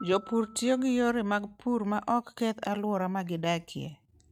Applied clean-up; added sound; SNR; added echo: neural mask model RNNoise.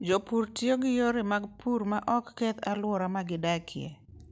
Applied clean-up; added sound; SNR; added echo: none; none; none; none.